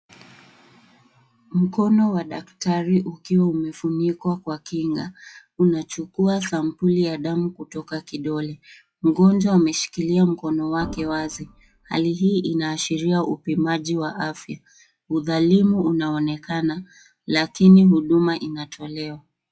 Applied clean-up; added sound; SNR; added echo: classical method log-MMSE.